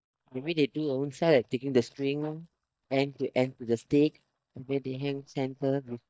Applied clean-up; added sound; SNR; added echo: neural mask model DeepFilterNet 3.